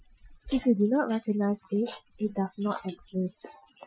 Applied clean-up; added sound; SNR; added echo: classical method Wiener filter.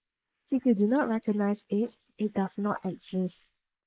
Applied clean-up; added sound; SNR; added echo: neural mask model Resemble Enhance denoiser.